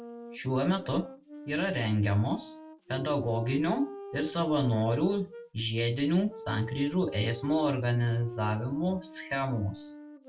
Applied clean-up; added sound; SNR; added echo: none; Wind instrument, woodwind instrument; 14 dB; reverberation time 0.2 s.